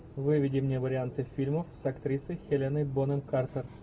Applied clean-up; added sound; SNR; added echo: none; none; none; none.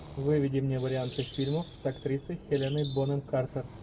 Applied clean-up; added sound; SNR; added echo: none; Bird + Breathing; 18 dB; none.